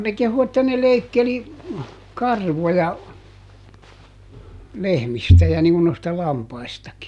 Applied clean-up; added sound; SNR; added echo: none; none; none; none.